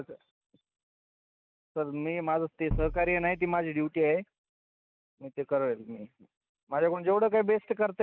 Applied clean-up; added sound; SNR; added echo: none; Bass drum; 5 dB; none.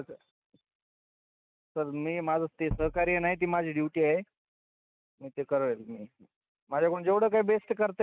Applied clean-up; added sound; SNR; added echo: neural mask model RNNoise.